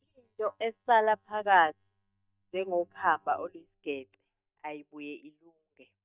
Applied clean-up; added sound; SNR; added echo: neural mask model DeepFilterNet 3.